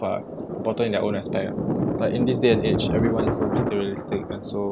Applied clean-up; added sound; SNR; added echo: none; Thunder; 1 dB; none.